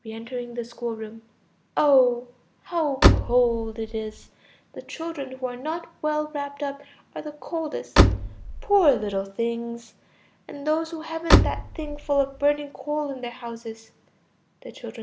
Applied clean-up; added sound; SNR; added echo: none; Slam; -5 dB; none.